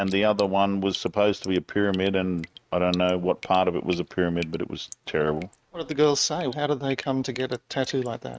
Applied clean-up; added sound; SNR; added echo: neural mask model RNNoise.